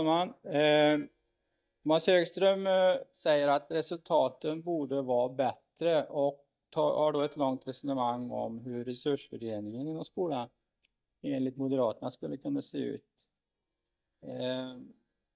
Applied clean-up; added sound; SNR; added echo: neural mask model DeepFilterNet 3.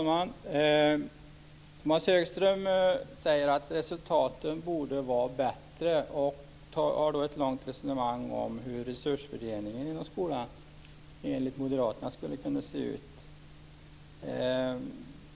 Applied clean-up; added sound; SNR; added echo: none; none; none; none.